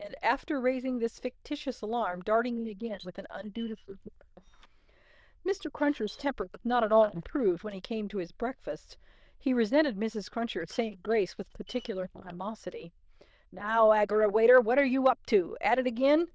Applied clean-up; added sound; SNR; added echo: neural diffusion model UNIVERSE++.